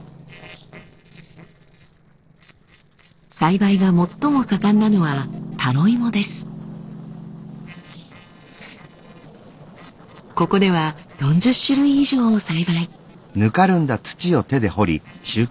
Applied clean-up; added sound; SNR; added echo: neural separator model SepFormer DNS4.